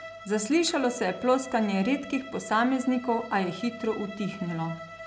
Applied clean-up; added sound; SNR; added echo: none; Bowed string instrument; 15 dB; none.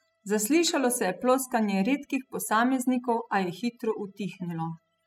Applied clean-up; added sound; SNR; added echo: classical method spectral subtraction.